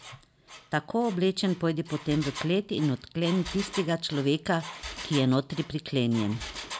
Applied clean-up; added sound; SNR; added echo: none; Engine; 14 dB; none.